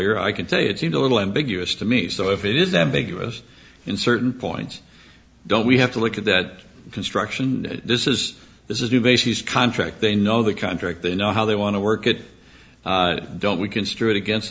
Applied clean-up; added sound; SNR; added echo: none; none; none; none.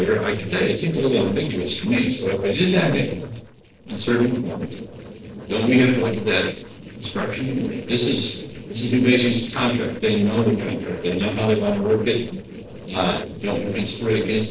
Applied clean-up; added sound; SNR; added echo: neural separator model SepFormer DNS4.